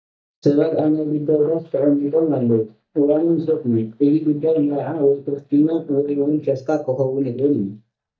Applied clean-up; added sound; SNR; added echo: neural mask model DeepFilterNet 3.